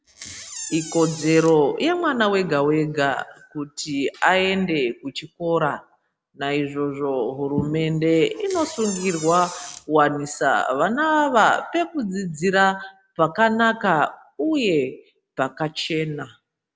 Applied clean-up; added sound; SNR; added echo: none; Door; 13 dB; none.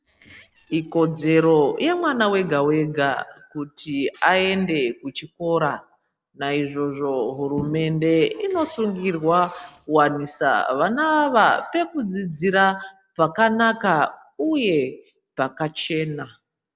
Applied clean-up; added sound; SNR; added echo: neural separator model SepFormer DNS4.